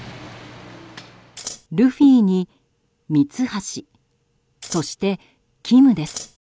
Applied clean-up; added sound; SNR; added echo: none; Scissors; 13 dB; none.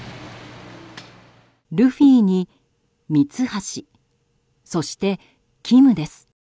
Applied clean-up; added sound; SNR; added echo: none; none; none; none.